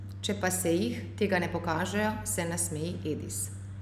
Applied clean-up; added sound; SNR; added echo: none; Organ; 9 dB; none.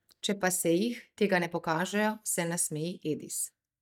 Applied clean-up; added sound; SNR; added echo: neural mask model DeepFilterNet 3.